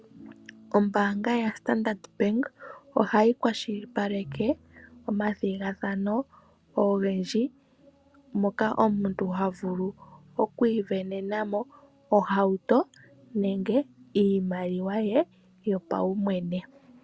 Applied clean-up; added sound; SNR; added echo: none; none; none; none.